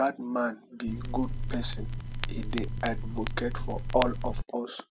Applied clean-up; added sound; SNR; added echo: none; Crackle; 0 dB; none.